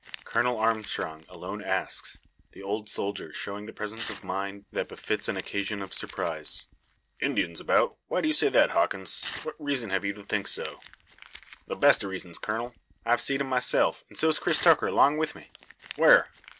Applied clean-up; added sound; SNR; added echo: none; Crumpling, crinkling / Tearing; 19 dB; none.